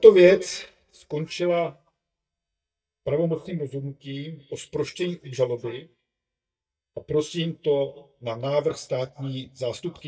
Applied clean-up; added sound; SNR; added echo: neural mask model DeepFilterNet 3.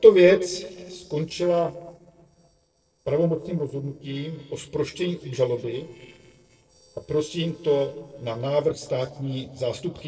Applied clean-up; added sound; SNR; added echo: neural separator model SepFormer DNS4.